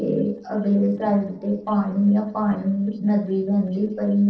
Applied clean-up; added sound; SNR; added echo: neural separator model SepFormer DNS4.